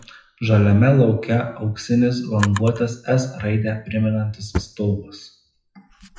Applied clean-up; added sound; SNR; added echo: classical method WPE with log-MMSE.